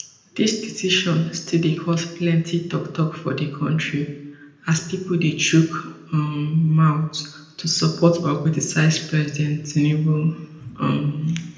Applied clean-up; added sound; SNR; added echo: none; none; none; reverberation time 0.8 s.